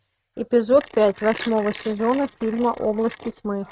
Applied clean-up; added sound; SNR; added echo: neural mask model RNNoise.